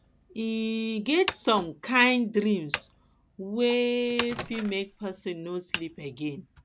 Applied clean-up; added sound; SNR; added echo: none; Microwave oven + Hammer; 13 dB; none.